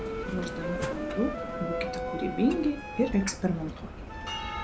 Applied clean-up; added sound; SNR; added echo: none; Bell + Wind instrument, woodwind instrument; 4 dB; none.